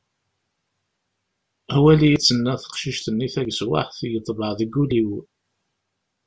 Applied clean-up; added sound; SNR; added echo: none; none; none; none.